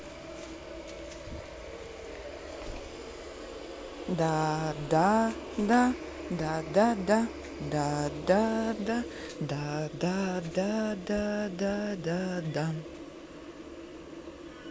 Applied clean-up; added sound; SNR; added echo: none; none; none; none.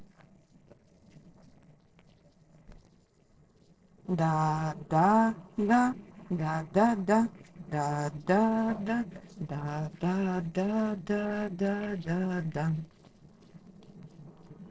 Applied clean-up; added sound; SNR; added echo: neural separator model SepFormer DNS4.